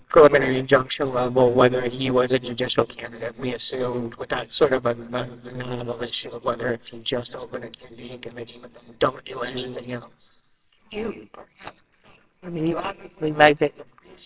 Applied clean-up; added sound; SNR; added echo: neural separator model SepFormer WHAMR!.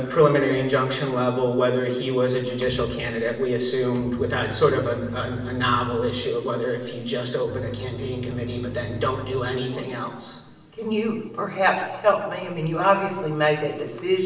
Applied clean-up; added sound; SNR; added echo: none; Bowed string instrument; 12 dB; reverberation time 1.0 s.